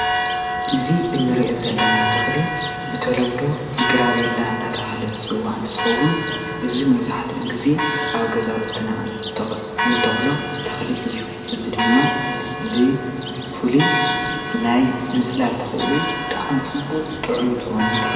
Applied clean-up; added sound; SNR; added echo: none; Church bell; 3 dB; reverberation time 2.1 s.